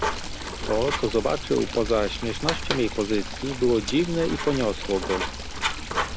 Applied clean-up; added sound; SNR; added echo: none; Writing + Stream / Trickle, dribble; 4 dB; none.